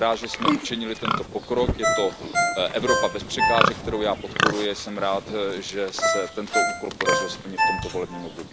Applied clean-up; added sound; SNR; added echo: none; Ringtone + Livestock, farm animals, working animals; -2 dB; none.